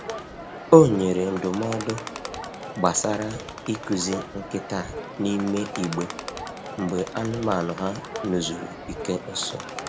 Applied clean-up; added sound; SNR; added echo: none; Crowd; 10 dB; none.